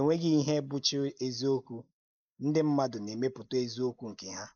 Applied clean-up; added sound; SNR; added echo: neural mask model Resemble Enhance denoiser.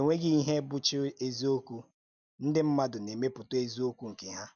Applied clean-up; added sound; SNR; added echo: none; none; none; none.